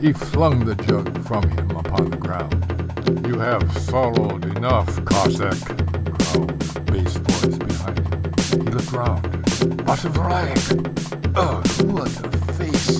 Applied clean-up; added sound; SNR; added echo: none; Drum kit; -3 dB; none.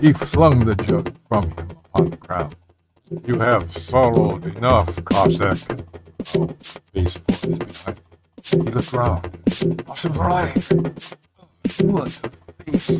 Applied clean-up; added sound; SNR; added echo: neural mask model RNNoise.